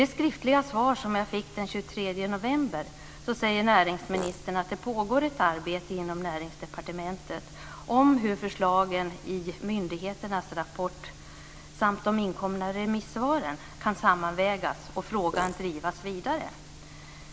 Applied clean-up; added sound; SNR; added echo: none; Fart; 10 dB; none.